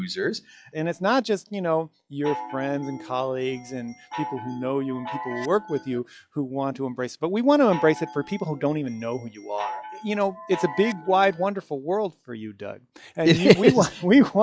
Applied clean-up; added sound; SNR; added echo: classical method log-MMSE.